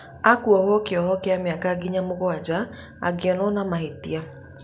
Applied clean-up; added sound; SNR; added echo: none; none; none; none.